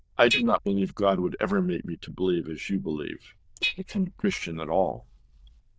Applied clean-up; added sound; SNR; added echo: neural diffusion model UNIVERSE++.